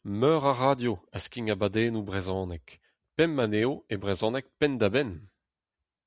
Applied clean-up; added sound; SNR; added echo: none; none; none; none.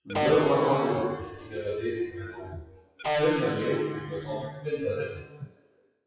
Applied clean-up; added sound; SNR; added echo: classical method WPE with log-MMSE.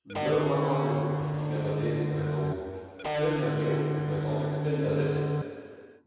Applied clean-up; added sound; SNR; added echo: none; Electric guitar; -2 dB; reverberation time 2.2 s.